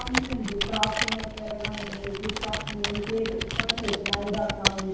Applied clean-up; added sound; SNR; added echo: none; Computer keyboard; -1 dB; reverberation time 0.8 s.